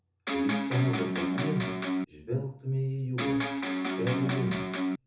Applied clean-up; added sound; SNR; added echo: none; Electric guitar; -3 dB; reverberation time 0.5 s.